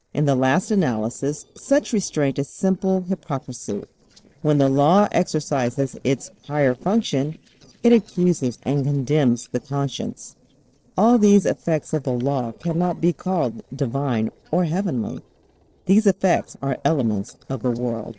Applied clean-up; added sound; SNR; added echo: neural separator model SepFormer DNS4.